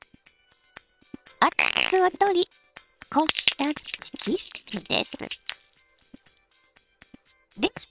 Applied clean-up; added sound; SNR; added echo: neural separator model SepFormer WHAM!.